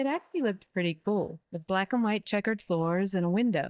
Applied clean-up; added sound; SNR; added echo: neural mask model DeepFilterNet 3.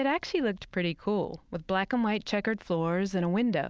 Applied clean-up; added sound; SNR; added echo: none; none; none; none.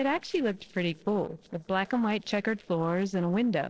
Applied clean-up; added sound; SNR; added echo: neural separator model SepFormer DNS4.